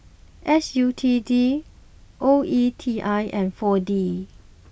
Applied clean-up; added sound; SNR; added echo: none; none; none; none.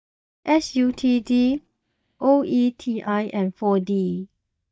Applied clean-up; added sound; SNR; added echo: neural mask model DeepFilterNet 3.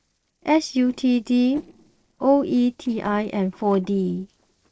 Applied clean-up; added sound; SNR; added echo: neural separator model SepFormer DNS4.